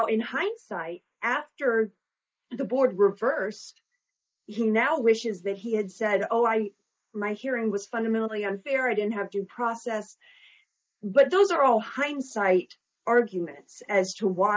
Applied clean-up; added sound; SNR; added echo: neural mask model Resemble Enhance denoiser.